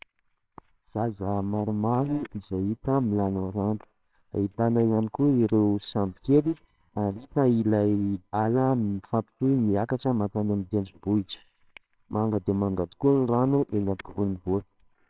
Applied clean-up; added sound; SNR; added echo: neural separator model SepFormer WHAMR!.